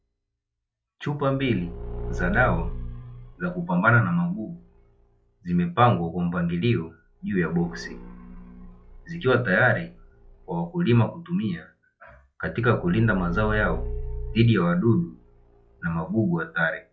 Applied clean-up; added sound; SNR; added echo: classical method log-MMSE.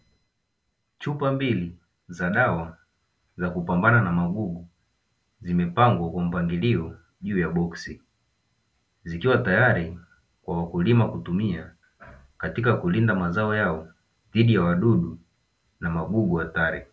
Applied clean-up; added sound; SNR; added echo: none; none; none; none.